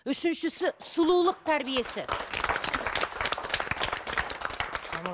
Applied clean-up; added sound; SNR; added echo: none; none; none; none.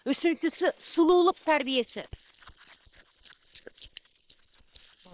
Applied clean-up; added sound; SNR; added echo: neural separator model SepFormer WHAM!.